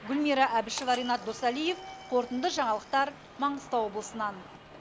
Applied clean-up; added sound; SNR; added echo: none; Walk, footsteps / Subway, metro, underground; 17 dB; none.